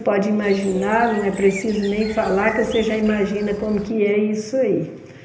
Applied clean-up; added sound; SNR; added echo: none; Bird; 14 dB; reverberation time 0.8 s.